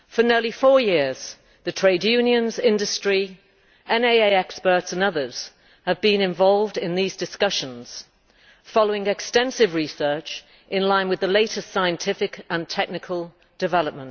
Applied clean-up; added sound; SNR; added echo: none; none; none; none.